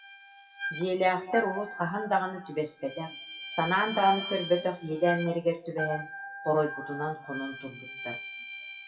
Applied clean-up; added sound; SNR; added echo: classical method WPE with log-MMSE.